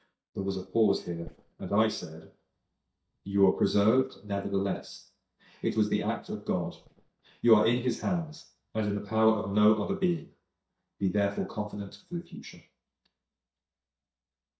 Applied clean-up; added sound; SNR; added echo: neural mask model DeepFilterNet 3.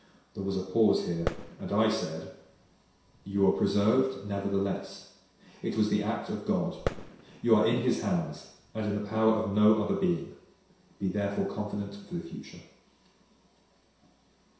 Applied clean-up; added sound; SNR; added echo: none; Fireworks; 11 dB; reverberation time 0.7 s.